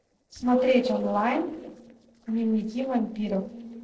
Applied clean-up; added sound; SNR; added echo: neural separator model SepFormer DNS4.